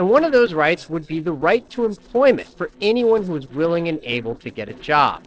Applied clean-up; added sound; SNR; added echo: neural separator model SepFormer DNS4.